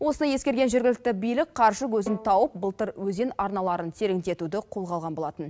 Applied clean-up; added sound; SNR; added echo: none; Bowed string instrument; 18 dB; none.